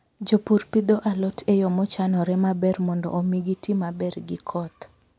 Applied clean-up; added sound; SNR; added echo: none; none; none; none.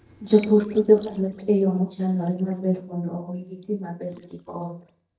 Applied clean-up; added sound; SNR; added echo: neural mask model DeepFilterNet 3.